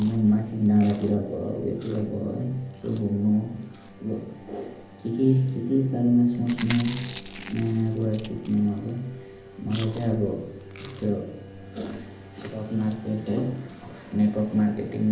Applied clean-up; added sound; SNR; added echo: none; Chewing, mastication; 18 dB; reverberation time 0.8 s.